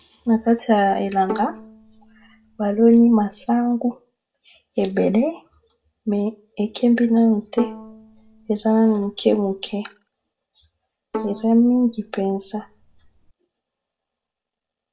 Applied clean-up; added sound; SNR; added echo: none; Bowed string instrument; 15 dB; reverberation time 0.3 s.